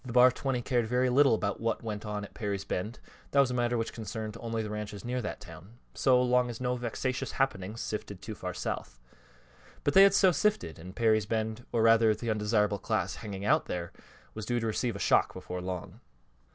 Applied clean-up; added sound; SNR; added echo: none; none; none; none.